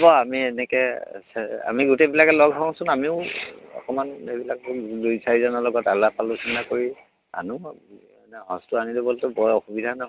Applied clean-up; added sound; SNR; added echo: none; none; none; none.